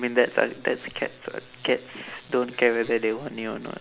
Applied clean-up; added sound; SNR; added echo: none; none; none; none.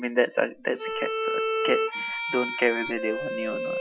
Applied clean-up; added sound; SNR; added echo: classical method Wiener filter.